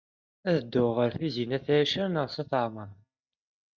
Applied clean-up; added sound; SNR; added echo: neural mask model DeepFilterNet 3.